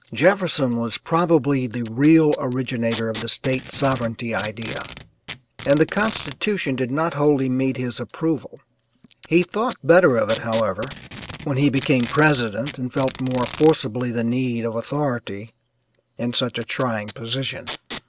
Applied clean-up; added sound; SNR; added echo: none; Packing tape, duct tape; 15 dB; none.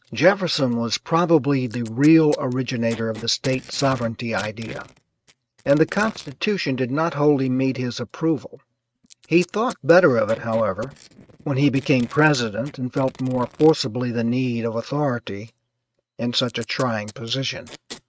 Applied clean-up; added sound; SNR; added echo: neural mask model RNNoise.